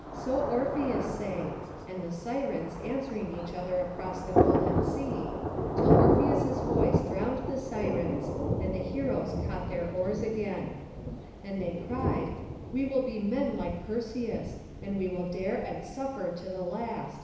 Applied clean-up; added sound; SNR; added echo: none; Thunder; -2 dB; reverberation time 1.0 s.